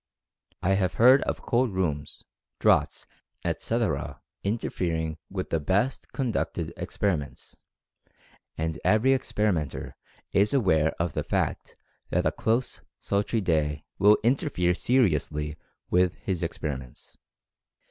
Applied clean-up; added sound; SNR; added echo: none; none; none; none.